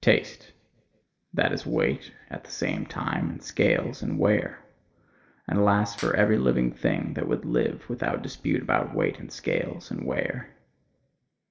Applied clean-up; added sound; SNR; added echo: neural separator model SepFormer DNS4.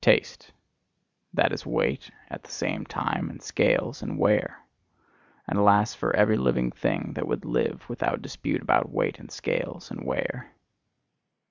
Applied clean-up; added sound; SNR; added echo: none; none; none; none.